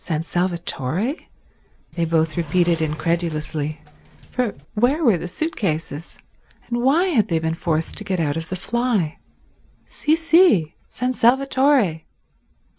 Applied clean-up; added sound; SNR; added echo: none; Cupboard open or close + Sliding door; 17 dB; none.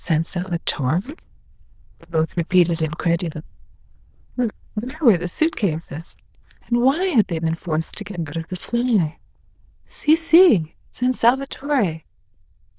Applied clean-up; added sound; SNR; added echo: neural diffusion model UNIVERSE++.